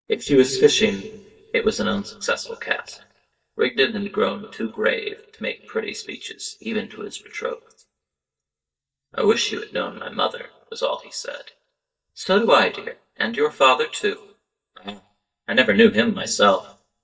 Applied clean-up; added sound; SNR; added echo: neural mask model DeepFilterNet 3.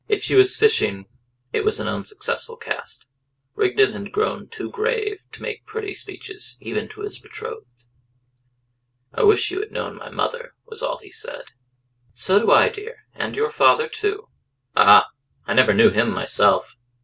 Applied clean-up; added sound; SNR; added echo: none; none; none; none.